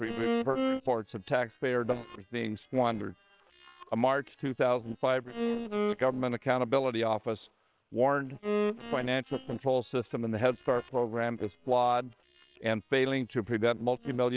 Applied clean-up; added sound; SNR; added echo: neural separator model SepFormer WHAM!.